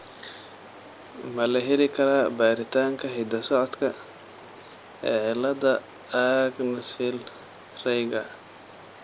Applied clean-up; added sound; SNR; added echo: none; Stream; 20 dB; none.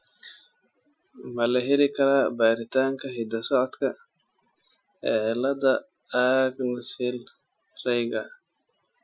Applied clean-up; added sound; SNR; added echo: classical method Wiener filter.